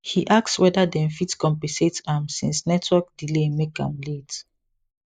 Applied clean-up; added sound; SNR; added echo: neural mask model Resemble Enhance denoiser.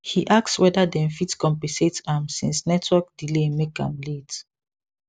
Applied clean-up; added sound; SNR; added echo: none; none; none; none.